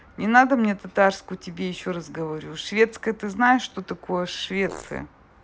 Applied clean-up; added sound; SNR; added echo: none; Fart; 16 dB; none.